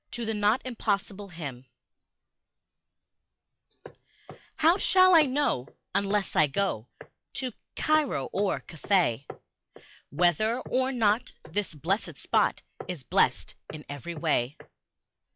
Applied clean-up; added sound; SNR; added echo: classical method log-MMSE.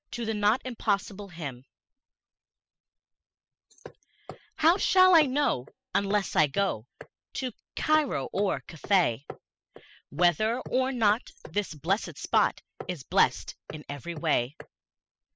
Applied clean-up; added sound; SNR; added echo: classical method spectral subtraction.